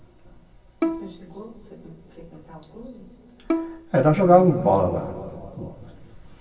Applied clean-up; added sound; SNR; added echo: none; Bowed string instrument; 8 dB; reverberation time 2.4 s.